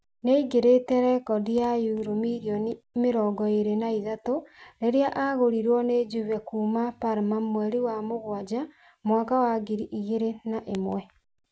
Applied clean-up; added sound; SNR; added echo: none; none; none; none.